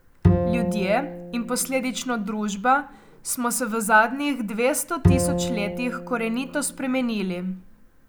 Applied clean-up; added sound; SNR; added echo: none; Bowed string instrument; 1 dB; none.